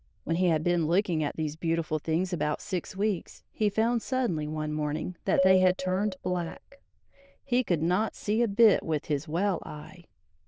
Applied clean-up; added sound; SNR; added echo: neural diffusion model UNIVERSE++.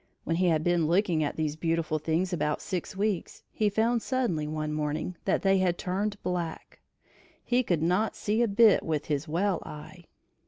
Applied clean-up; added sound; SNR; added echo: none; none; none; none.